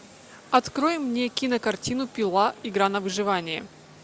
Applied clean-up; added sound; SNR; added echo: none; none; none; none.